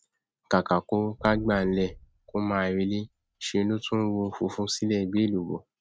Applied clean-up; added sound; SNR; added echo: neural mask model RNNoise.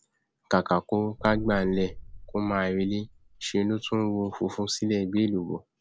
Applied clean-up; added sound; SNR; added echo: none; Boom; 14 dB; none.